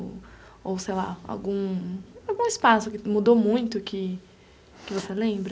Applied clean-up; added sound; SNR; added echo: none; none; none; none.